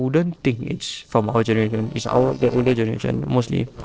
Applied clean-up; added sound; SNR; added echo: neural separator model SepFormer DNS4.